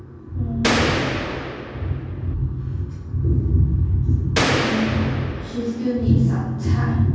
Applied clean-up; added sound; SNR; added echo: none; Gunshot, gunfire; 3 dB; reverberation time 1.3 s.